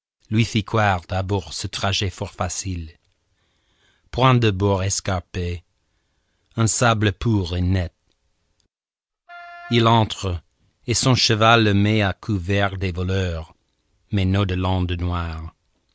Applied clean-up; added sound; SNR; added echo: none; Wind instrument, woodwind instrument; 20 dB; none.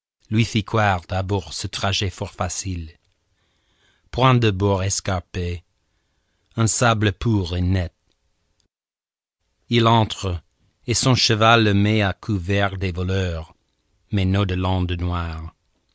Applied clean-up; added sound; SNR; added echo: none; none; none; none.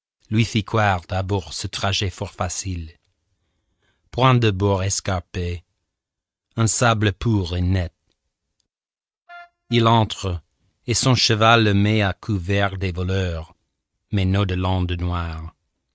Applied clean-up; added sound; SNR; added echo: neural mask model RNNoise.